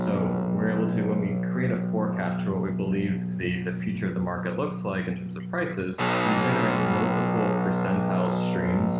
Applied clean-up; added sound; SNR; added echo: none; Guitar; -3 dB; none.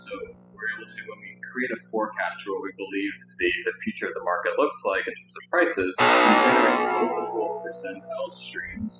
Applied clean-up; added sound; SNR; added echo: classical method spectral subtraction.